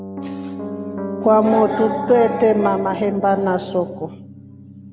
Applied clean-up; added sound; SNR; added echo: none; Piano; 11 dB; none.